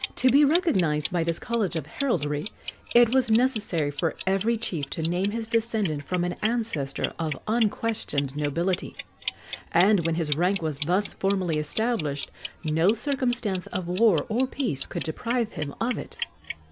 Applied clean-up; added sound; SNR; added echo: none; Clock; 2 dB; none.